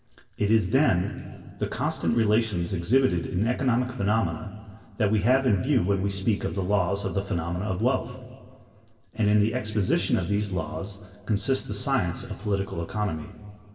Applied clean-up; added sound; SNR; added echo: none; none; none; reverberation time 2.1 s.